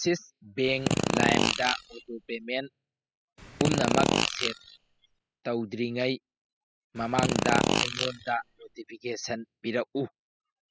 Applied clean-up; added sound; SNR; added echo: classical method spectral subtraction.